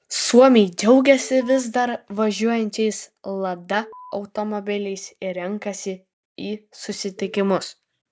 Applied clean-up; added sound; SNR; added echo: none; Alarm; 19 dB; none.